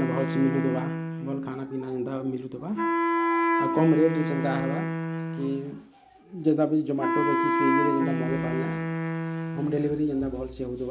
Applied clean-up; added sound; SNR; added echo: none; Wind instrument, woodwind instrument; 1 dB; none.